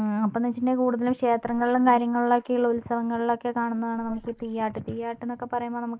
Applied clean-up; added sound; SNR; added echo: neural mask model Resemble Enhance denoiser.